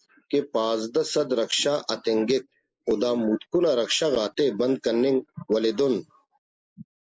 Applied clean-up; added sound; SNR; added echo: neural mask model Resemble Enhance denoiser.